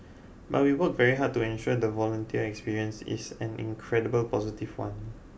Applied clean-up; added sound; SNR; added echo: none; none; none; none.